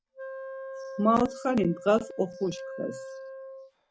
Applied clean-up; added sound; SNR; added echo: none; Wind instrument, woodwind instrument; 12 dB; none.